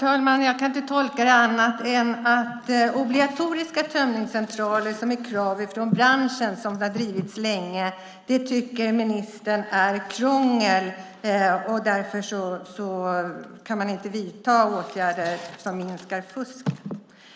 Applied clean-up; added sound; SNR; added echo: none; none; none; none.